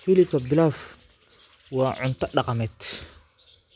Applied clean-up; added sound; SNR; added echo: none; none; none; none.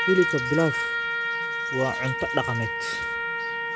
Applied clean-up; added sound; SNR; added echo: none; Trumpet; 0 dB; none.